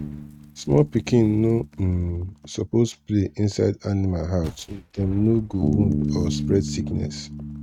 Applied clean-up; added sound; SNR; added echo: neural mask model RNNoise.